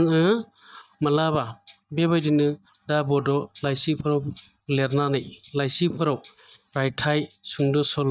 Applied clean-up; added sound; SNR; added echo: neural mask model DeepFilterNet 3.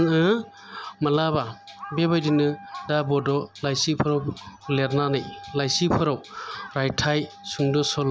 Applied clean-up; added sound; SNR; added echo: none; Wind instrument, woodwind instrument + Crow; 19 dB; none.